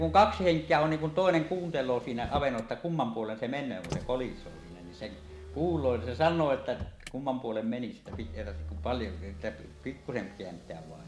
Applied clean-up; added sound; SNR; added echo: none; Motor vehicle (road); 12 dB; none.